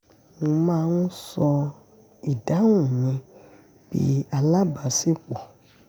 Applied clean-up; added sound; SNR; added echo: none; none; none; none.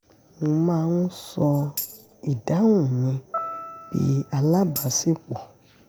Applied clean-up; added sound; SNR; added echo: none; Piano + Tambourine; 12 dB; none.